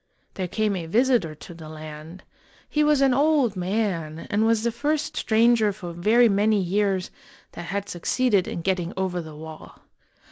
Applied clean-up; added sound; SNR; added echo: none; none; none; none.